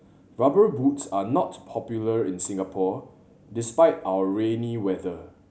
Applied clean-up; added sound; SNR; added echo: none; none; none; none.